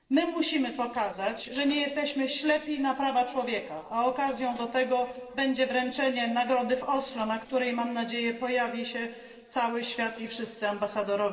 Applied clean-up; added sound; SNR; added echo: neural separator model SepFormer DNS4.